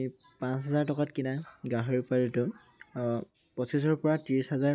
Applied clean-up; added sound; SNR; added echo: none; none; none; none.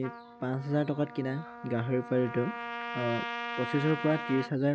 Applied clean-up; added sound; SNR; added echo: none; Trumpet; 8 dB; none.